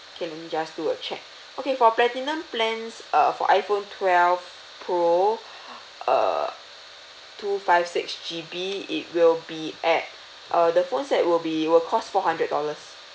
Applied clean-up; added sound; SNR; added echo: none; none; none; none.